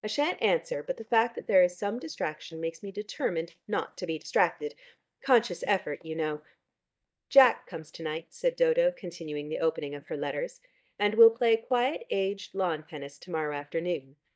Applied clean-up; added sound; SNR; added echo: neural mask model DeepFilterNet 3.